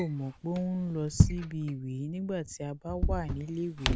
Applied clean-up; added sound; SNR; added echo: none; Drawer open or close; -2 dB; none.